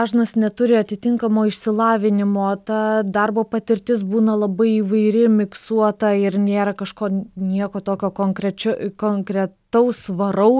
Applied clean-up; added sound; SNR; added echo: none; none; none; none.